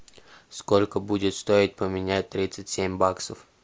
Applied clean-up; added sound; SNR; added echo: none; none; none; none.